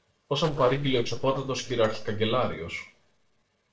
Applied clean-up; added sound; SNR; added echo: neural separator model SepFormer DNS4.